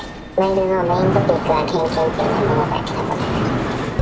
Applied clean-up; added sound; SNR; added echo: none; Mechanisms; 1 dB; none.